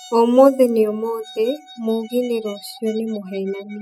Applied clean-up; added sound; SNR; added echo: classical method spectral subtraction.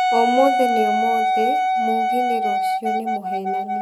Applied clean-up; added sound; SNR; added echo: none; Wind instrument, woodwind instrument; -5 dB; none.